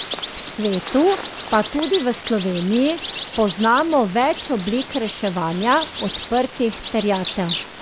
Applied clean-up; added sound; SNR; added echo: none; Bird vocalization, bird call, bird song; 4 dB; none.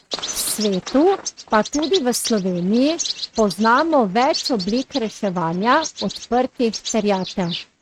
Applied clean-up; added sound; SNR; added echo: neural mask model RNNoise.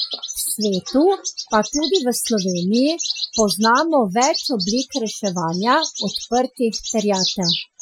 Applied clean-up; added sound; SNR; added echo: classical method Wiener filter.